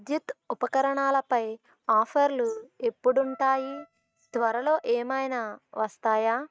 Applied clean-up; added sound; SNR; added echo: neural mask model RNNoise.